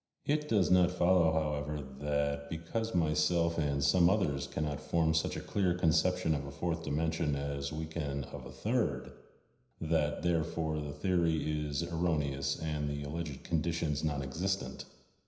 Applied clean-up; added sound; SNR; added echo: none; none; none; reverberation time 0.9 s.